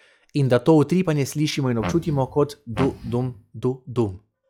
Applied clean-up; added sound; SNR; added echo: classical method log-MMSE.